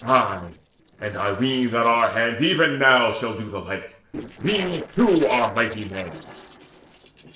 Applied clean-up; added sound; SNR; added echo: neural separator model SepFormer DNS4.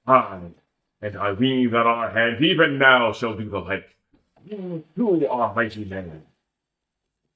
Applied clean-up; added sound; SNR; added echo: neural mask model DeepFilterNet 3.